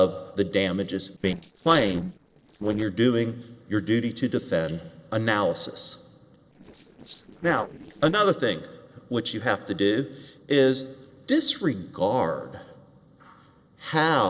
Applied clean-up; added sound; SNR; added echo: neural separator model SepFormer DNS4.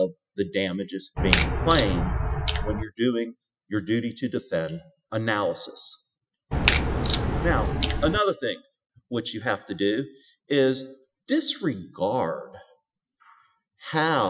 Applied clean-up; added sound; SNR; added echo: classical method Wiener filter.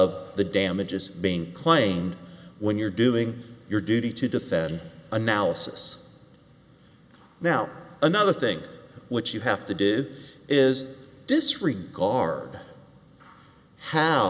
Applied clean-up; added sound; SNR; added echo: none; none; none; none.